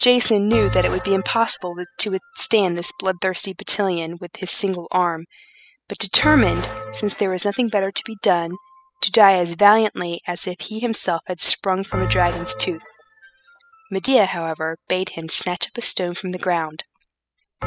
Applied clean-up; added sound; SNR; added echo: classical method spectral subtraction.